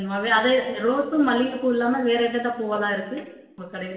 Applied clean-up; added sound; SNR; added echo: none; none; none; reverberation time 0.9 s.